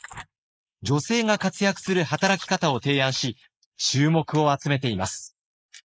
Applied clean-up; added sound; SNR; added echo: neural mask model Resemble Enhance denoiser.